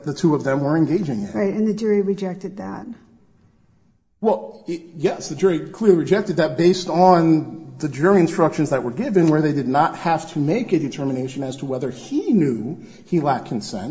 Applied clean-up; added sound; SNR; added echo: none; none; none; reverberation time 1.0 s.